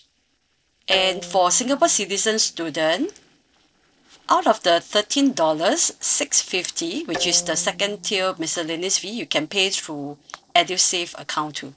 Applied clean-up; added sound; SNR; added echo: neural separator model SepFormer DNS4.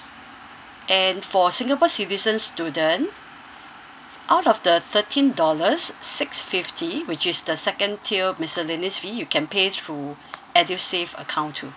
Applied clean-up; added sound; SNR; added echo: none; none; none; none.